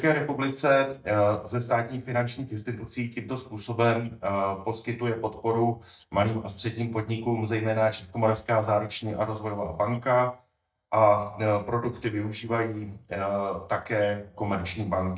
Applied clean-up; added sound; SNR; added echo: neural mask model DeepFilterNet 3.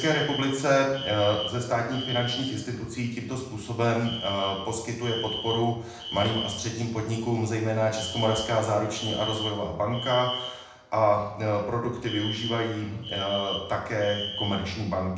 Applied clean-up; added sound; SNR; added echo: none; Alarm; 10 dB; reverberation time 0.8 s.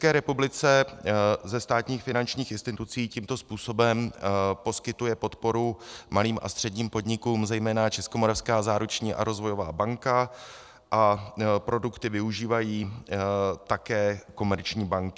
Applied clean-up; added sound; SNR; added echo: none; none; none; none.